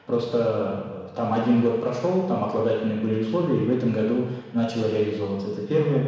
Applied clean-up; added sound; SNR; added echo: none; none; none; reverberation time 1.1 s.